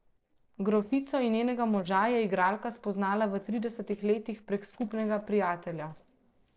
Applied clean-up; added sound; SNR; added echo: neural separator model SepFormer DNS4.